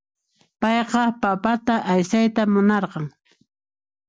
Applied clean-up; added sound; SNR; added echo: none; none; none; none.